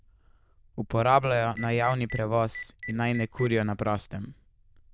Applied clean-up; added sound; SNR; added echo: neural diffusion model UNIVERSE++.